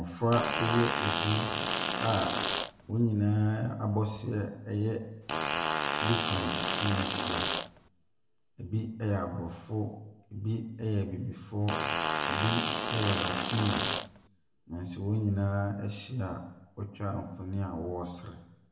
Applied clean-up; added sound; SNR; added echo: none; Fart; -1 dB; reverberation time 0.7 s.